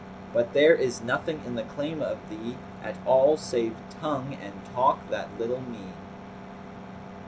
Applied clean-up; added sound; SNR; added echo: none; none; none; none.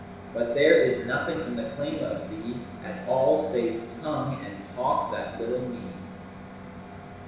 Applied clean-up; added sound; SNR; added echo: none; none; none; reverberation time 0.9 s.